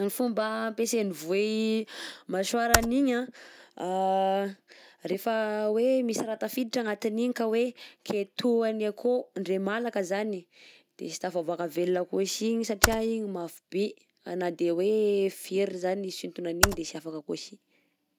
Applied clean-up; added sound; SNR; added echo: none; Computer keyboard; 2 dB; none.